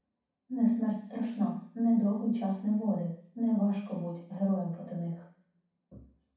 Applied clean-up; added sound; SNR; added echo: none; none; none; reverberation time 0.6 s.